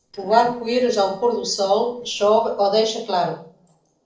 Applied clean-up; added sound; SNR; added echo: neural separator model SepFormer DNS4.